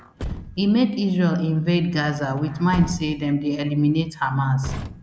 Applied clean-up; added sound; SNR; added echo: none; Truck; 14 dB; none.